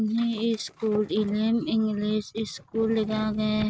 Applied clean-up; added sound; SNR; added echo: neural mask model RNNoise.